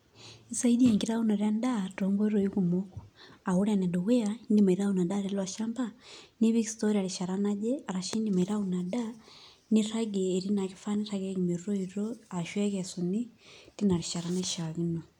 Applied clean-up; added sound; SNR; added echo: none; none; none; none.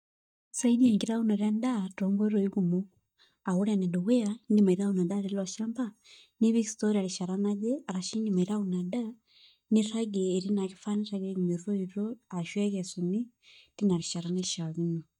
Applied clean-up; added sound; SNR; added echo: neural mask model DeepFilterNet 3.